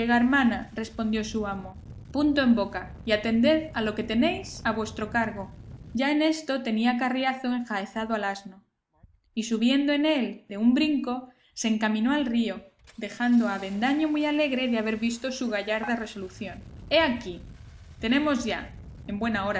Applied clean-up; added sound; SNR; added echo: none; Engine starting + Dishes, pots, and pans; 20 dB; none.